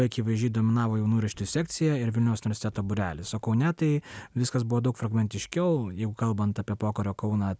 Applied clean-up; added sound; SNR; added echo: none; none; none; none.